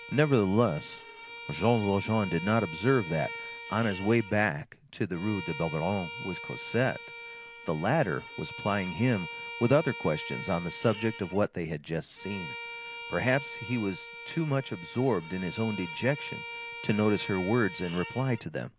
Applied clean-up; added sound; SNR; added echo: none; Bowed string instrument; 12 dB; none.